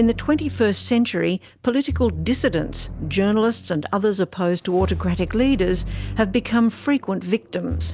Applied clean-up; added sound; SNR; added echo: none; none; none; none.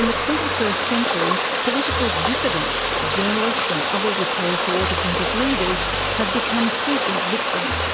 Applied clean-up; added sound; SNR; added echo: none; Water; -3 dB; none.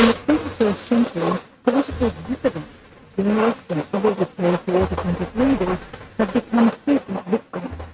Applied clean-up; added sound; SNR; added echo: neural mask model RNNoise.